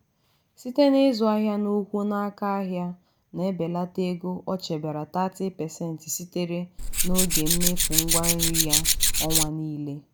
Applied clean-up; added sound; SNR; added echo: none; Tools; -4 dB; none.